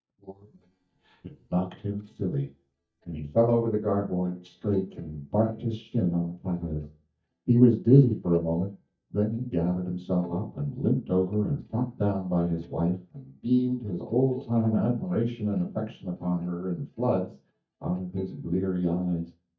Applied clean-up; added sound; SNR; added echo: neural mask model DeepFilterNet 3.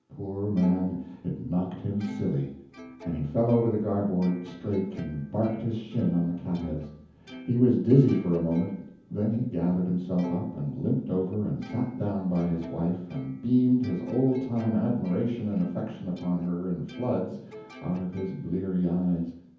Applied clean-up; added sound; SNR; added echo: none; Plucked string instrument; 17 dB; reverberation time 0.7 s.